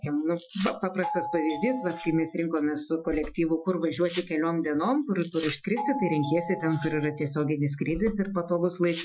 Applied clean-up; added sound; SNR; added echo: classical method Wiener filter.